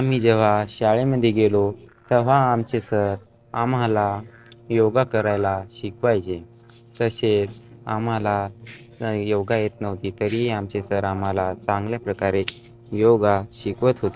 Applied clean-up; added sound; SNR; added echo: neural separator model SepFormer DNS4.